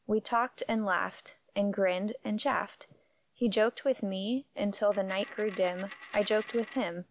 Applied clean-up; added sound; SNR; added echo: none; Coin (dropping); 16 dB; none.